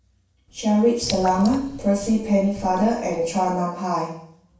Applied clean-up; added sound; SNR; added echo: none; Drip / Water; 17 dB; reverberation time 0.7 s.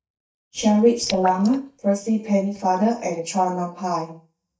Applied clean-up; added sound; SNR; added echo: neural mask model DeepFilterNet 3.